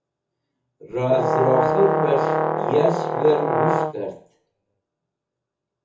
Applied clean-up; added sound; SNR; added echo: none; Brass instrument; -3 dB; reverberation time 0.5 s.